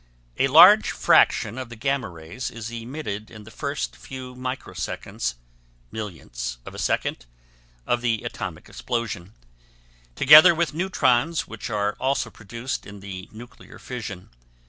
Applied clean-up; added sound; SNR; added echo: none; none; none; none.